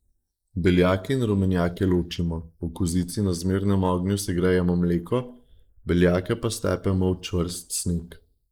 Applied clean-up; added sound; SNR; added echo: neural mask model Resemble Enhance denoiser.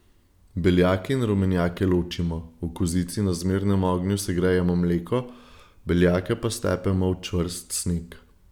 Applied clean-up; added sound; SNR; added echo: none; none; none; none.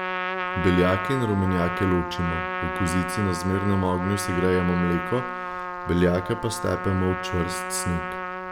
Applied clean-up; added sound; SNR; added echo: none; Trumpet; 5 dB; none.